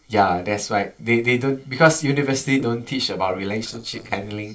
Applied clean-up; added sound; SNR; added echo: neural separator model SepFormer DNS4.